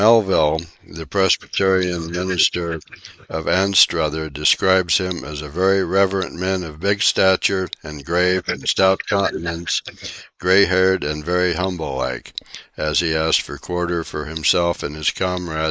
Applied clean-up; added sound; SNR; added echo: neural mask model Resemble Enhance denoiser.